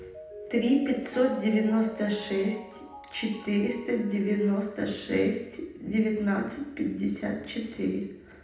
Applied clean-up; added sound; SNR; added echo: none; Mallet percussion; 19 dB; reverberation time 0.8 s.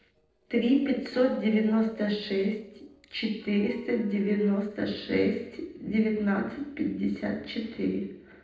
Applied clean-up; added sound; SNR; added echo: neural separator model SepFormer DNS4.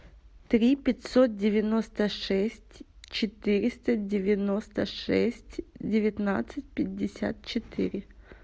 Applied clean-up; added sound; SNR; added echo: none; none; none; none.